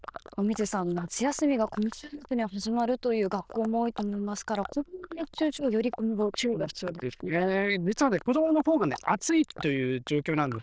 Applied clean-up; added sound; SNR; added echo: neural diffusion model UNIVERSE++.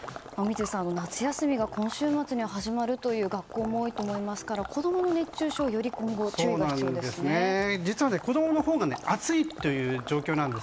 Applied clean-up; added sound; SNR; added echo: none; Water / Liquid; 14 dB; none.